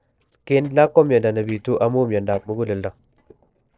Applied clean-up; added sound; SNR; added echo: neural separator model SepFormer DNS4.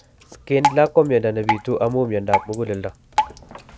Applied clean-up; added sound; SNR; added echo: none; Drip; 5 dB; none.